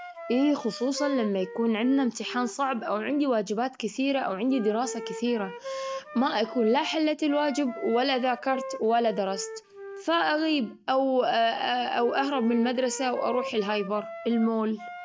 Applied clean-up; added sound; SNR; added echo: none; Wind instrument, woodwind instrument; 13 dB; none.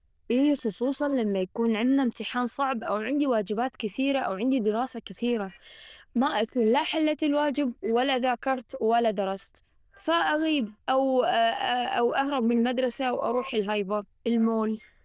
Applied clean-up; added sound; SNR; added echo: neural diffusion model UNIVERSE++.